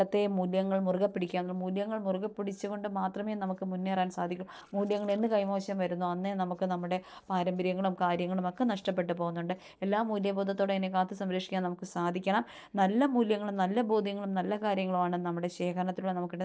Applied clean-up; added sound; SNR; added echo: neural separator model SepFormer DNS4.